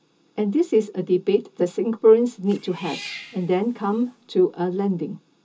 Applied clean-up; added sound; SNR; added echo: none; Cat; 20 dB; reverberation time 0.2 s.